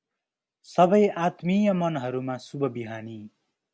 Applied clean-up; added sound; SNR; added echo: none; none; none; none.